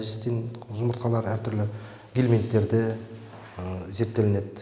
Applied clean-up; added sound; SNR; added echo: none; none; none; none.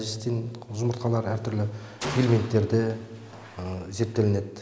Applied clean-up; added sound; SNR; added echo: none; Gunshot, gunfire; 13 dB; none.